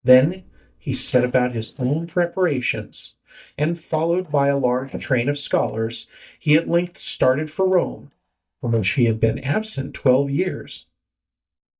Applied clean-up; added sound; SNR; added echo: neural mask model DeepFilterNet 3.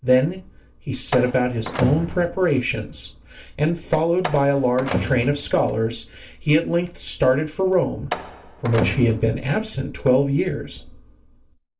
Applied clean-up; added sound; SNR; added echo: none; Slam; 10 dB; reverberation time 0.3 s.